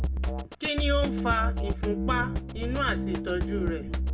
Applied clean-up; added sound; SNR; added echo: none; Drum kit; -2 dB; reverberation time 0.2 s.